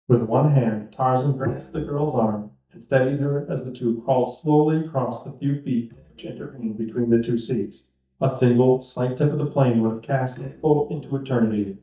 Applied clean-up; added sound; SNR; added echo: neural mask model DeepFilterNet 3.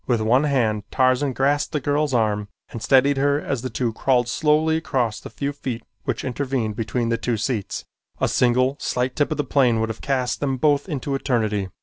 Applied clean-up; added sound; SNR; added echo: none; none; none; none.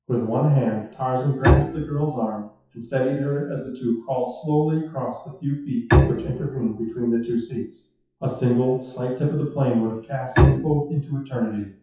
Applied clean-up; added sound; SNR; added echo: classical method WPE with log-MMSE.